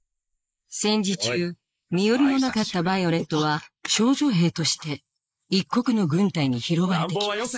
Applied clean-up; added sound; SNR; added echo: neural mask model Resemble Enhance denoiser.